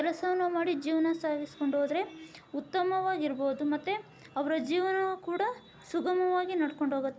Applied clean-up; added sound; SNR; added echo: none; none; none; none.